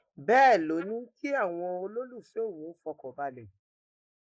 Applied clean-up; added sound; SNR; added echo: neural mask model Resemble Enhance denoiser.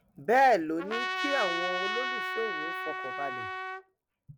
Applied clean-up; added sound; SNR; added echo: none; Trumpet; 3 dB; none.